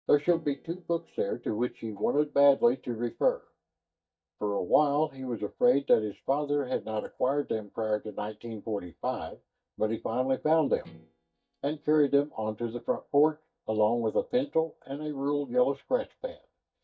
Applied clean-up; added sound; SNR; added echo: neural mask model DeepFilterNet 3.